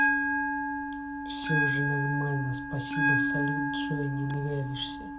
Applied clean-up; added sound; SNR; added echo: none; Bell; -4 dB; reverberation time 0.2 s.